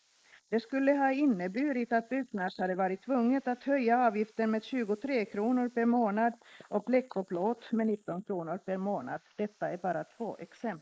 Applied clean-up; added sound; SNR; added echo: neural mask model Resemble Enhance denoiser.